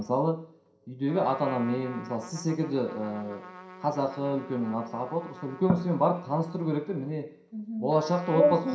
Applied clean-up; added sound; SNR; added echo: none; Trumpet; 17 dB; reverberation time 0.5 s.